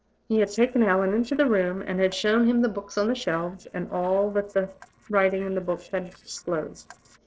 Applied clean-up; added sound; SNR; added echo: neural separator model SepFormer DNS4.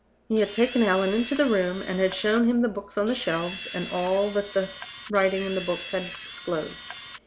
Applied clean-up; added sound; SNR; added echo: none; Camera; 8 dB; none.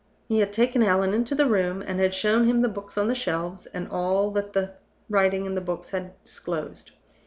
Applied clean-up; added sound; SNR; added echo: none; none; none; none.